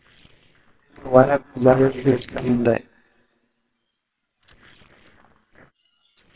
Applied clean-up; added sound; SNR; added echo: neural separator model SepFormer WHAMR!.